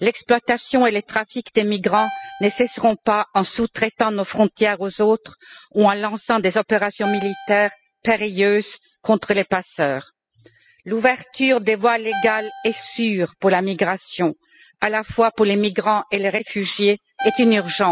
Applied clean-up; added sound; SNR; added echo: classical method spectral subtraction.